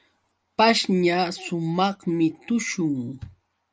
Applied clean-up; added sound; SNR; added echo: none; none; none; none.